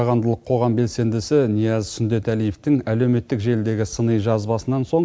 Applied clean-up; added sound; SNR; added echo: none; none; none; none.